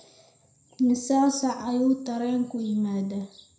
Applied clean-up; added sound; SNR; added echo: none; none; none; reverberation time 0.5 s.